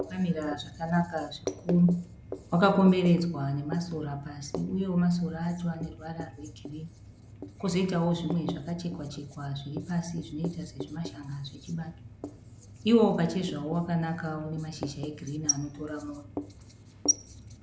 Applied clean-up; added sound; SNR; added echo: none; Writing; 10 dB; none.